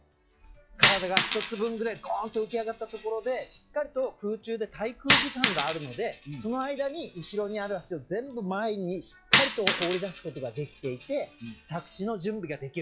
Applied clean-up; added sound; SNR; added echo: classical method log-MMSE.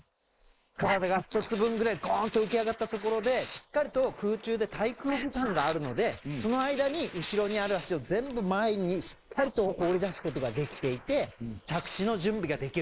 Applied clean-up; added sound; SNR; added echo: neural mask model Resemble Enhance denoiser.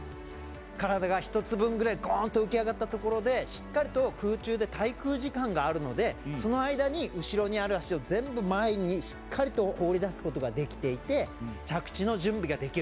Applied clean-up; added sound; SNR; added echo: none; none; none; none.